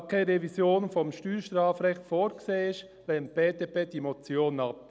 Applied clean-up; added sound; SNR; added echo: none; none; none; none.